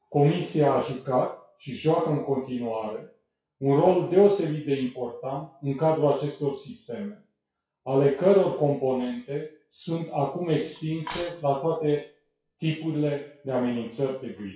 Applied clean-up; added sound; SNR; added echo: classical method WPE with log-MMSE.